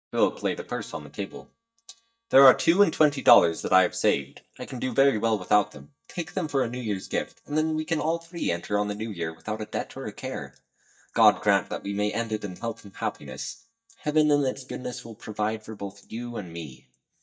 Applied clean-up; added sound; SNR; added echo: neural mask model DeepFilterNet 3.